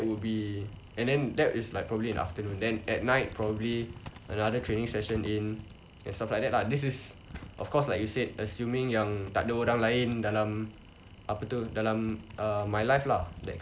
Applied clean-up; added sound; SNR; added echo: none; Typing; 17 dB; none.